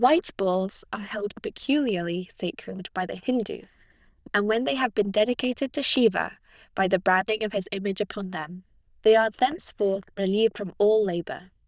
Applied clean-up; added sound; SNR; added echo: neural diffusion model UNIVERSE++.